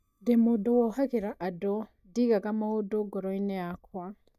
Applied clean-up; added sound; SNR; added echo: neural mask model DeepFilterNet 3.